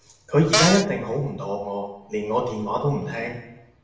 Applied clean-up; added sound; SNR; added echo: none; Cupboard open or close; -4 dB; reverberation time 0.7 s.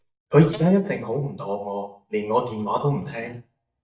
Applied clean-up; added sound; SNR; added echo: neural mask model DeepFilterNet 3.